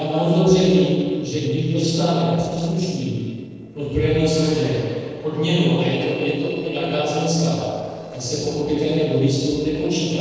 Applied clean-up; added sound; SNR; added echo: neural separator model SepFormer DNS4.